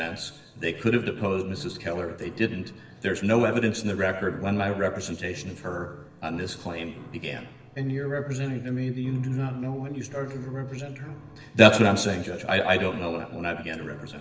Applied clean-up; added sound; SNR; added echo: none; Piano; 19 dB; reverberation time 1.0 s.